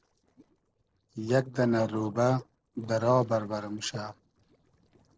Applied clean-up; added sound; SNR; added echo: neural separator model SepFormer DNS4.